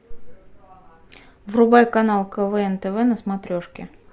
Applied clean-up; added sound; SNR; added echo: none; none; none; none.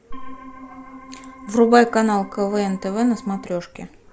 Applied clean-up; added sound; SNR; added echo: none; Organ; 18 dB; none.